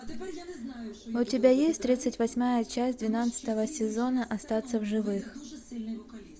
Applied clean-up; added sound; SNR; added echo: none; none; none; none.